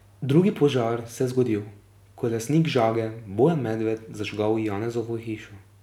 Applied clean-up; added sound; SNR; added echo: none; none; none; none.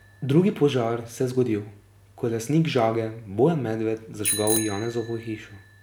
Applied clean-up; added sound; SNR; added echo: none; Bicycle bell; 12 dB; none.